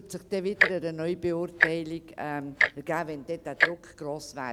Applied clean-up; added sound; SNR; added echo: none; Tick-tock; -2 dB; none.